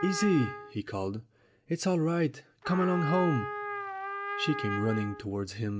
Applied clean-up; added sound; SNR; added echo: none; Trumpet; 8 dB; none.